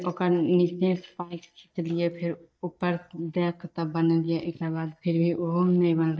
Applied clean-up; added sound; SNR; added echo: neural mask model DeepFilterNet 3.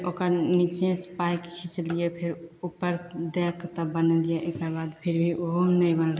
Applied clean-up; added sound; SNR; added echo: none; none; none; none.